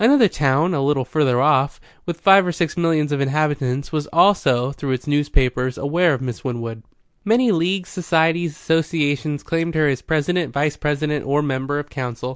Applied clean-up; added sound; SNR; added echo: none; none; none; none.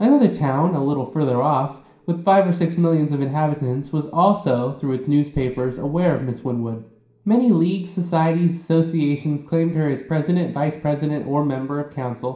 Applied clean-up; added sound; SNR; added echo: none; none; none; reverberation time 0.5 s.